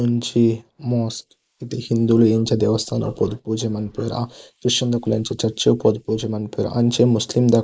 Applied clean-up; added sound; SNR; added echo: neural mask model Resemble Enhance denoiser.